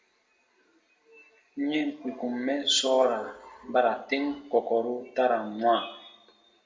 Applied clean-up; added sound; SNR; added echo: none; none; none; reverberation time 0.5 s.